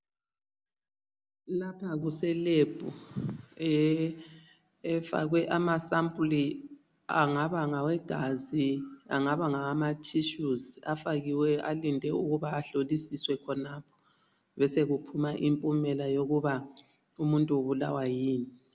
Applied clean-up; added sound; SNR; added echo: none; none; none; none.